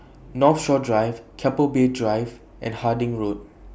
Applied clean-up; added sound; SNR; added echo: none; none; none; none.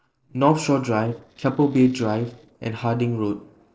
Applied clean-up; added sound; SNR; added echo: neural separator model SepFormer DNS4.